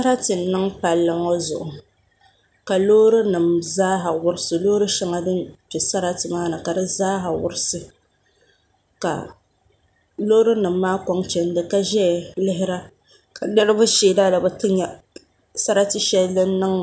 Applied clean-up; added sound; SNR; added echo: none; none; none; none.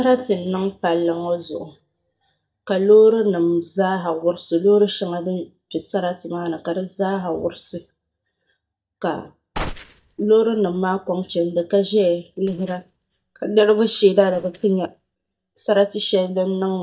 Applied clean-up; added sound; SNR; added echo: neural mask model DeepFilterNet 3.